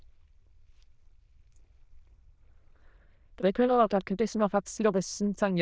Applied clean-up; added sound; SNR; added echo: neural diffusion model UNIVERSE++.